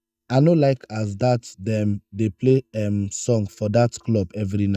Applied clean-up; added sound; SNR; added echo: neural mask model DeepFilterNet 3.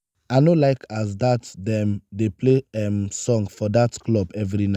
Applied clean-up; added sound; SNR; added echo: none; none; none; none.